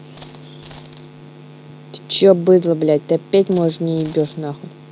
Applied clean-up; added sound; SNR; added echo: none; Coin (dropping); 19 dB; none.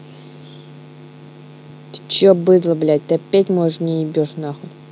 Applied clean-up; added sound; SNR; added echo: none; none; none; none.